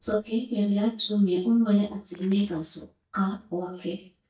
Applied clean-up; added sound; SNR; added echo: neural mask model DeepFilterNet 3.